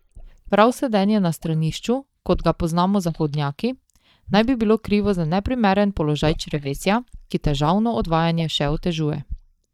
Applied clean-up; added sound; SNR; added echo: neural mask model DeepFilterNet 3.